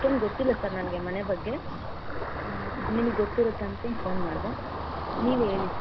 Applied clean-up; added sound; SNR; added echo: none; Ocean; 3 dB; none.